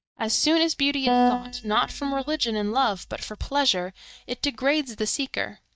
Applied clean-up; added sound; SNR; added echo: neural mask model DeepFilterNet 3.